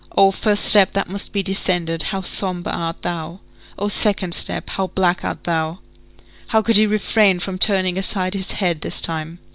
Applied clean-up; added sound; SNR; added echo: none; none; none; none.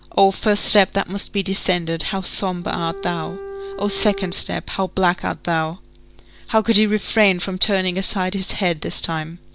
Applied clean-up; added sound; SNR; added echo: none; Bowed string instrument; 11 dB; none.